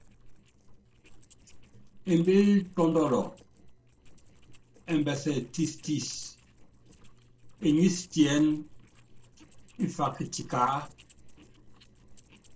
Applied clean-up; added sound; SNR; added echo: neural separator model SepFormer DNS4.